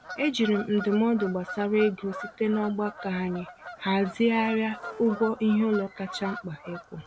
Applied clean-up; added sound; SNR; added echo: none; Bird vocalization, bird call, bird song / Fowl; 14 dB; none.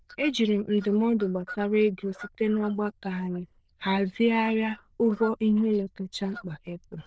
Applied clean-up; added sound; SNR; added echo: neural diffusion model UNIVERSE++.